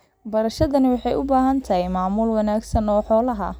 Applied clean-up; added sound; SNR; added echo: none; none; none; none.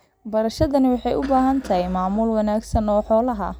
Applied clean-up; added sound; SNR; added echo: none; Cough; 20 dB; none.